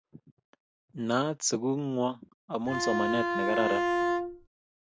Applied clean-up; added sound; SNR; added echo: none; Bowed string instrument; -3 dB; none.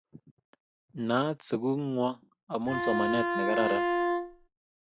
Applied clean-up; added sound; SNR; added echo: classical method log-MMSE.